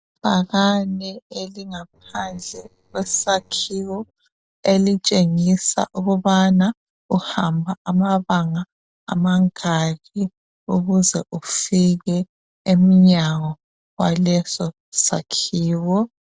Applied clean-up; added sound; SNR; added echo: neural separator model SepFormer DNS4.